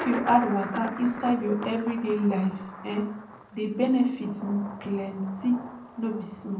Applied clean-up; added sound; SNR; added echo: none; Thunder; 13 dB; reverberation time 0.6 s.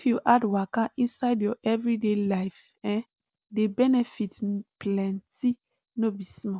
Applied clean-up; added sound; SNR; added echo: none; none; none; none.